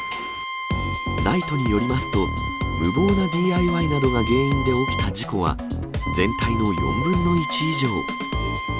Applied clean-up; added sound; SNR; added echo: none; Bowed string instrument; 7 dB; none.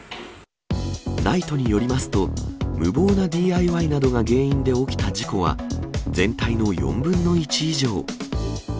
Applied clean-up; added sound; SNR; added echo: none; none; none; none.